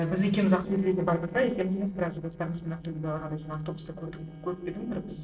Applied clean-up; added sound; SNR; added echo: neural separator model SepFormer DNS4.